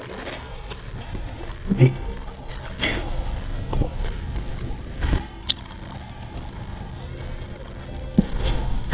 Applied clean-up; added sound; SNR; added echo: neural mask model DeepFilterNet 3.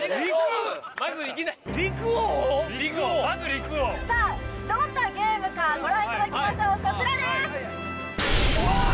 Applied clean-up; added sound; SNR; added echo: none; none; none; none.